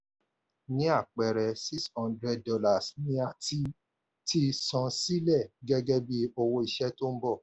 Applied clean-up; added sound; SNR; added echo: none; none; none; none.